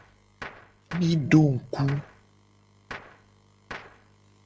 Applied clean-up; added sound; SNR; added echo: none; Gunshot, gunfire; 18 dB; none.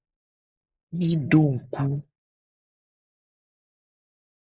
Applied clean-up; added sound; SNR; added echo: neural mask model Resemble Enhance denoiser.